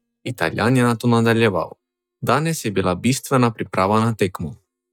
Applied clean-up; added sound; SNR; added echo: neural mask model DeepFilterNet 3.